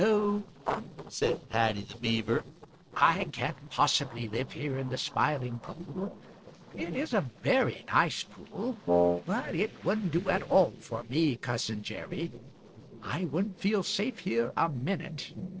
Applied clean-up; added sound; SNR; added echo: neural separator model SepFormer DNS4.